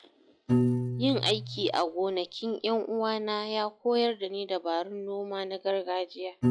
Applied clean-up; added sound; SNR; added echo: classical method log-MMSE.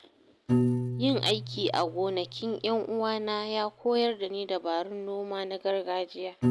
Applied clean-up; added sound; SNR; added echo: none; Piano; 4 dB; none.